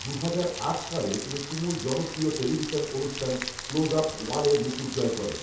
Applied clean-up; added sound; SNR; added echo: none; Rain; 9 dB; reverberation time 0.8 s.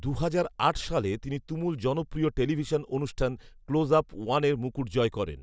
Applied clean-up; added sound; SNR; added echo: none; none; none; none.